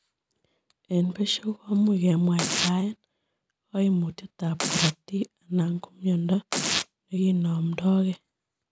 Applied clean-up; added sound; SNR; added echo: none; Domestic sounds, home sounds; 3 dB; none.